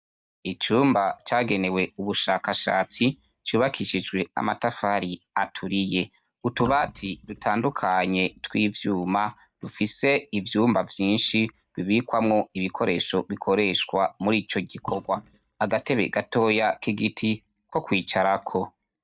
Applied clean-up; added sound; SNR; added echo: neural mask model DeepFilterNet 3.